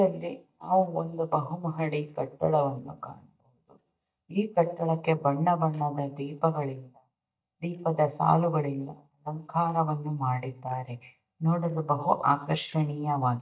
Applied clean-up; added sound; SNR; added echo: neural mask model DeepFilterNet 3.